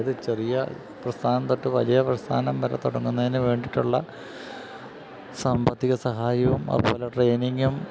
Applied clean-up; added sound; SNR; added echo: none; none; none; none.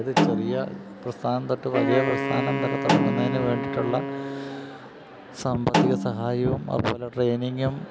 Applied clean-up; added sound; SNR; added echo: none; Snare drum + Wind instrument, woodwind instrument; 1 dB; none.